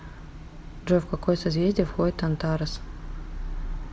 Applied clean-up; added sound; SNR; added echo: none; none; none; none.